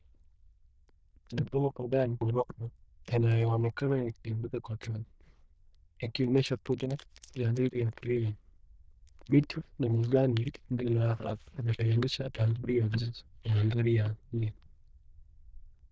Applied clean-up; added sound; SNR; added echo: neural diffusion model UNIVERSE++.